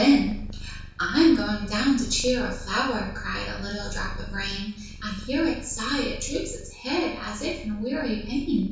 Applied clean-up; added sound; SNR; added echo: none; Purr; 11 dB; reverberation time 0.6 s.